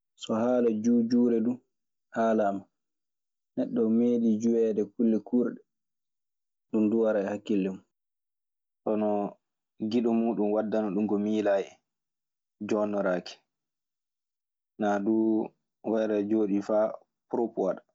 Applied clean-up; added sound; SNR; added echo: none; none; none; none.